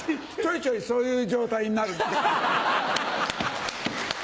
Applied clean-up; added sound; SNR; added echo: none; none; none; none.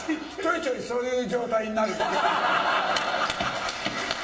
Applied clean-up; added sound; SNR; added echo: none; none; none; reverberation time 1.3 s.